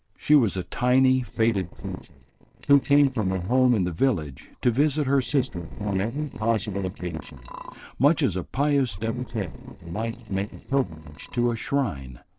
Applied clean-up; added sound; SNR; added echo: neural separator model SepFormer DNS4.